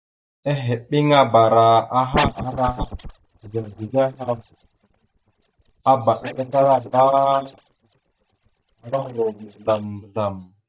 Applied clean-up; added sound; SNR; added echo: neural mask model DeepFilterNet 3.